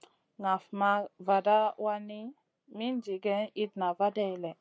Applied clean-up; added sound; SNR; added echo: none; none; none; none.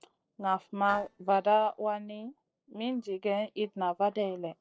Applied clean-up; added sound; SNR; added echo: neural separator model SepFormer DNS4.